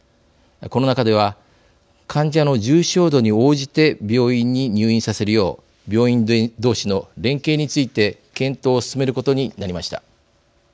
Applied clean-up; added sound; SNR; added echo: none; none; none; none.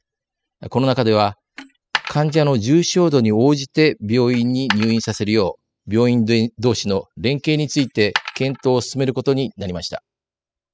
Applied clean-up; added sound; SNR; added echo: classical method spectral subtraction.